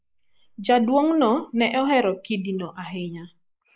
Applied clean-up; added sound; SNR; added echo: neural mask model Resemble Enhance denoiser.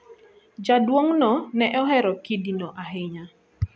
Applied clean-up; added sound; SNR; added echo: none; none; none; none.